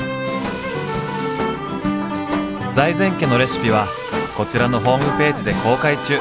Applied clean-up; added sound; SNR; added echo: none; Mechanisms; 19 dB; none.